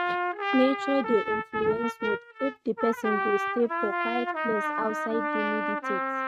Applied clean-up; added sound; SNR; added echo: neural mask model RNNoise.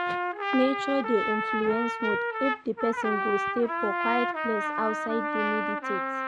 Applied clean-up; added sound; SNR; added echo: none; Trumpet; 0 dB; none.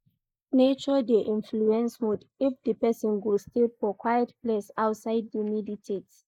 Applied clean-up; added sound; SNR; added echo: neural mask model Resemble Enhance denoiser.